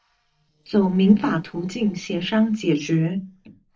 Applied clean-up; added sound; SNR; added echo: neural separator model SepFormer DNS4.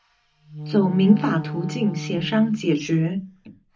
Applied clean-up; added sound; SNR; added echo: none; Wind instrument, woodwind instrument; 11 dB; reverberation time 0.4 s.